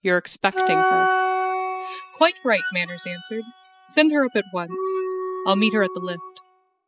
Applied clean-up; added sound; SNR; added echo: classical method spectral subtraction.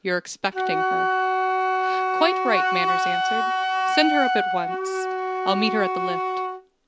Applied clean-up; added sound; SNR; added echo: none; Wind instrument, woodwind instrument; -4 dB; none.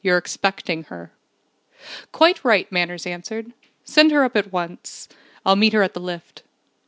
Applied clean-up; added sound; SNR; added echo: none; none; none; none.